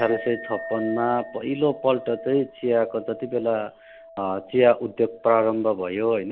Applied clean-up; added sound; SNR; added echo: none; Chink, clink; 16 dB; none.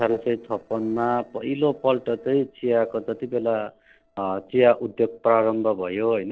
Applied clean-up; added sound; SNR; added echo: neural separator model SepFormer DNS4.